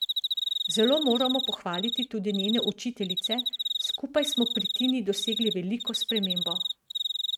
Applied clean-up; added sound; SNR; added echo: neural mask model RNNoise.